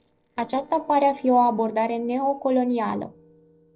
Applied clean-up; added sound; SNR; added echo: neural separator model SepFormer DNS4.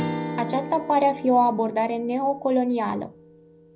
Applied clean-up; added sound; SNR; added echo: none; Strum; 11 dB; reverberation time 0.4 s.